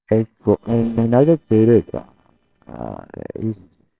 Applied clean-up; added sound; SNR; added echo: neural separator model SepFormer WHAMR!.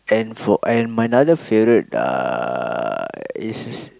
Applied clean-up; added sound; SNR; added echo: none; none; none; none.